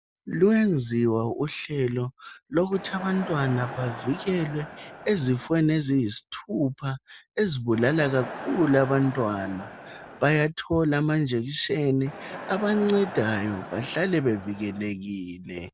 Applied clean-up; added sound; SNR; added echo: none; Crowd; 13 dB; none.